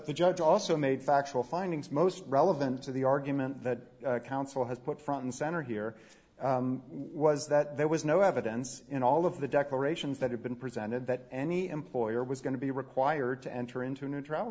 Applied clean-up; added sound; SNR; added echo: none; none; none; none.